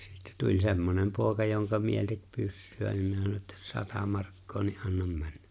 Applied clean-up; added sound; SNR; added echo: none; none; none; none.